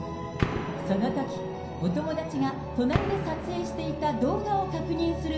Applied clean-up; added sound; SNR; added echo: none; Gunshot, gunfire; 7 dB; reverberation time 0.6 s.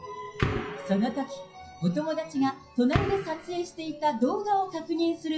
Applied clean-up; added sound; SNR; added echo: classical method WPE with log-MMSE.